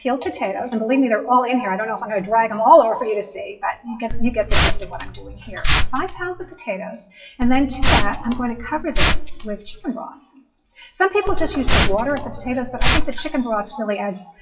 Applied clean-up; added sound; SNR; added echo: classical method WPE with log-MMSE.